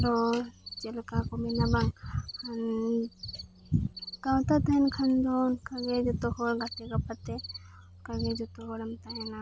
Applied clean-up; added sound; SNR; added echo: none; Cricket; 16 dB; none.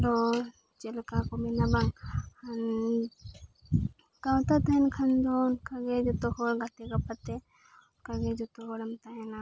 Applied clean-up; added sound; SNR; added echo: none; none; none; none.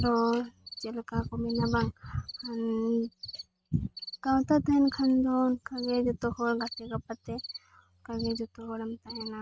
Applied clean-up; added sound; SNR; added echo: neural mask model RNNoise.